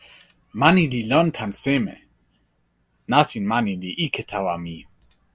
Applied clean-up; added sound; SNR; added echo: none; none; none; none.